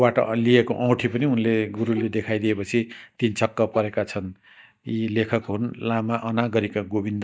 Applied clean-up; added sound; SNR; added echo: neural mask model DeepFilterNet 3.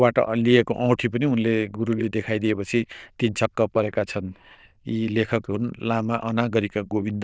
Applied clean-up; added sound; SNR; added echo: neural diffusion model UNIVERSE++.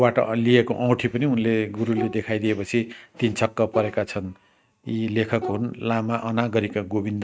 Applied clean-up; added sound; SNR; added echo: neural mask model RNNoise.